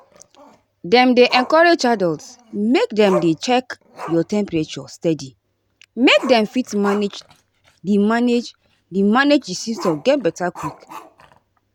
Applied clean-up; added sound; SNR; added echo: none; Growling; 17 dB; none.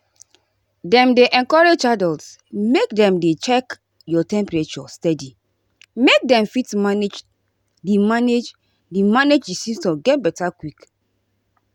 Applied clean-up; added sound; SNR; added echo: none; none; none; none.